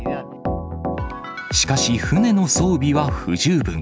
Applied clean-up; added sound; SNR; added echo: none; none; none; none.